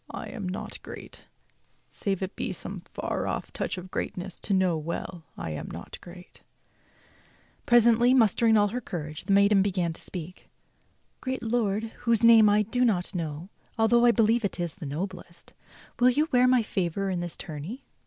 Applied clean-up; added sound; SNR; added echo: none; none; none; none.